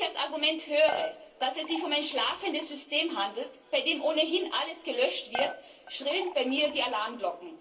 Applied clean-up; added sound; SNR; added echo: none; Dishes, pots, and pans / Chink, clink; 11 dB; reverberation time 0.3 s.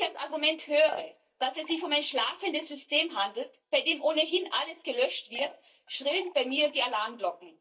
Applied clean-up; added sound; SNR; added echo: neural mask model DeepFilterNet 3.